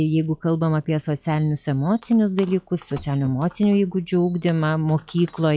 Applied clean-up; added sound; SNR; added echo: classical method log-MMSE.